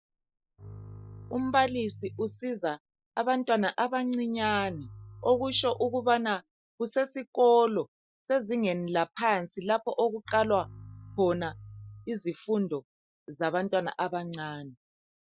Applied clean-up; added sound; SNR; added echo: classical method Wiener filter.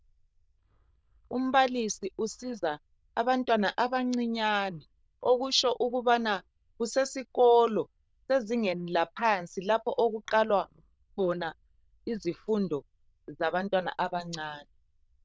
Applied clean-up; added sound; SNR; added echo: neural diffusion model UNIVERSE++.